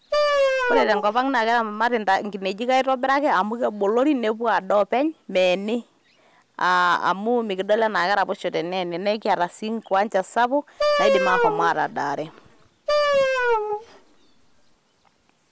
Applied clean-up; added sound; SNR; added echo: none; Wind instrument, woodwind instrument; 0 dB; none.